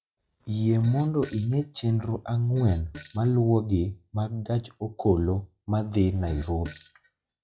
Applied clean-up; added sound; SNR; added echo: classical method log-MMSE.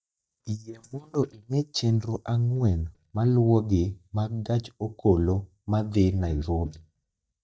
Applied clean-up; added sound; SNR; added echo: neural mask model DeepFilterNet 3.